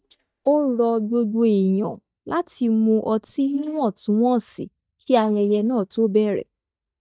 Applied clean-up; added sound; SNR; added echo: neural mask model DeepFilterNet 3.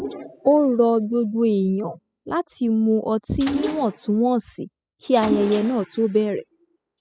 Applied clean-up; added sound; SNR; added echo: classical method spectral subtraction.